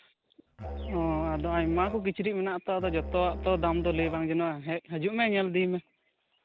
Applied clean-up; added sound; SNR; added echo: none; Musical instrument; 8 dB; none.